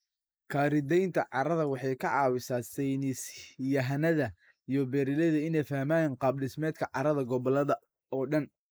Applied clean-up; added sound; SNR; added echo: neural mask model Resemble Enhance denoiser.